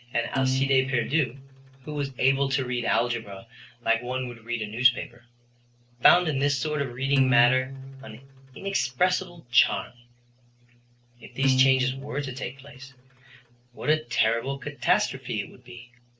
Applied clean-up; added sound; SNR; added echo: neural separator model SepFormer DNS4.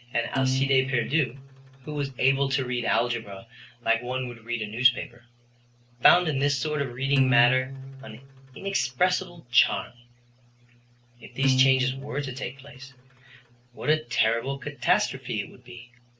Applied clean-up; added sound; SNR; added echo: none; Acoustic guitar; 5 dB; none.